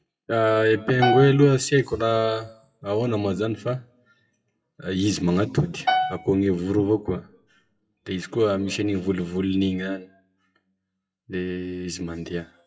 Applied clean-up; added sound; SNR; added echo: classical method WPE with log-MMSE.